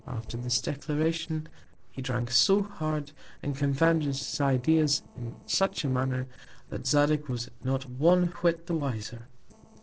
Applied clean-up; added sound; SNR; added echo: neural separator model SepFormer DNS4.